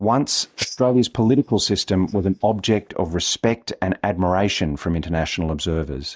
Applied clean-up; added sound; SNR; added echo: neural mask model DeepFilterNet 3.